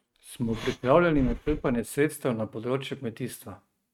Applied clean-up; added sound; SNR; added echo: neural mask model RNNoise.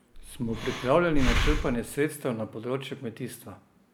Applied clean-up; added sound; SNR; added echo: none; Breathing; -1 dB; none.